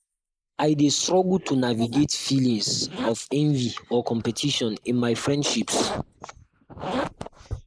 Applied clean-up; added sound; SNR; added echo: neural mask model Resemble Enhance denoiser.